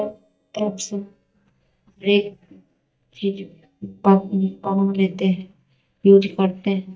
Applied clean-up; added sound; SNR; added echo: neural mask model DeepFilterNet 3.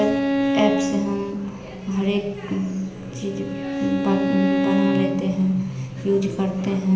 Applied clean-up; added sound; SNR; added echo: none; Bowed string instrument; 2 dB; reverberation time 0.8 s.